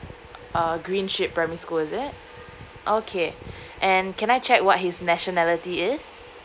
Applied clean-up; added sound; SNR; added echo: none; none; none; none.